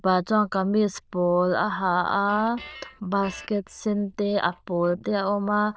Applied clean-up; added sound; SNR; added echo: neural diffusion model UNIVERSE++.